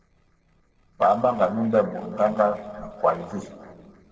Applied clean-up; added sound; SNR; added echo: neural separator model SepFormer DNS4.